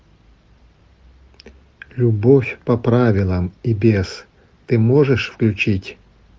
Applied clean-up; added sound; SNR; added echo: none; none; none; none.